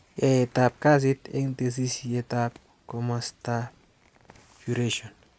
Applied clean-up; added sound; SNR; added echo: none; none; none; none.